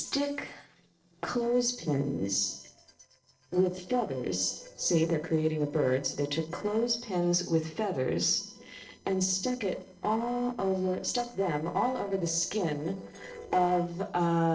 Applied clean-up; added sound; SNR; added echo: neural separator model SepFormer DNS4.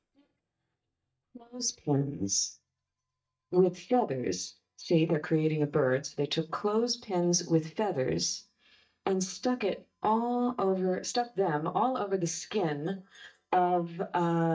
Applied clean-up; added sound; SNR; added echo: neural mask model DeepFilterNet 3.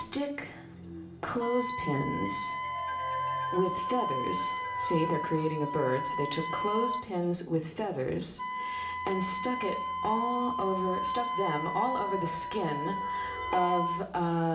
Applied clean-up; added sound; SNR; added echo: none; Wind instrument, woodwind instrument; 2 dB; reverberation time 0.7 s.